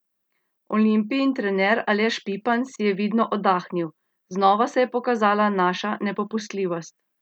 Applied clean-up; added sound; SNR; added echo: none; none; none; none.